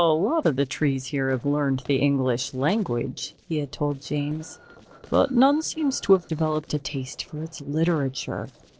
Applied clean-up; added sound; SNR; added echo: neural separator model SepFormer DNS4.